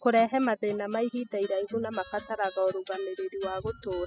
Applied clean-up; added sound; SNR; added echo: classical method spectral subtraction.